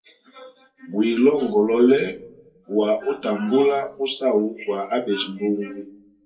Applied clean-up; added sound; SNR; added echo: none; none; none; reverberation time 0.2 s.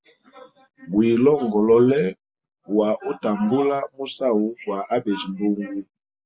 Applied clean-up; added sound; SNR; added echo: none; none; none; none.